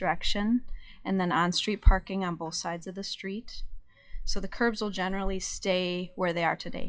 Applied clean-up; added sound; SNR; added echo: classical method WPE with log-MMSE.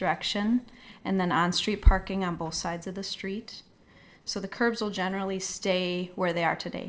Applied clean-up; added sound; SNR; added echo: neural separator model SepFormer DNS4.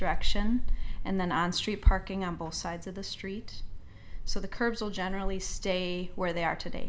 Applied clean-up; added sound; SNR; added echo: none; Wind; -1 dB; reverberation time 0.5 s.